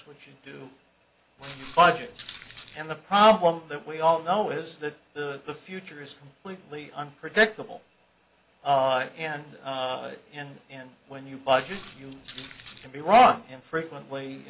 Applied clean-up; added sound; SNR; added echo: none; Walk, footsteps; 18 dB; none.